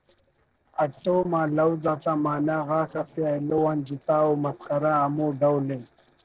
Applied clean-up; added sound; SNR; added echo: neural separator model SepFormer DNS4.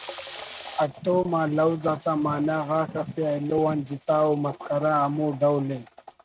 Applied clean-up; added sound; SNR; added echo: neural mask model RNNoise.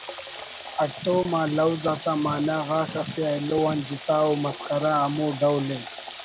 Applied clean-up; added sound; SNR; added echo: none; Water tap, faucet / Water; 14 dB; none.